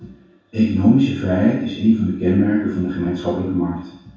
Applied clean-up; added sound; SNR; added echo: none; none; none; reverberation time 0.7 s.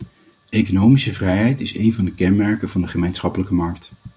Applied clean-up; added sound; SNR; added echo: none; none; none; none.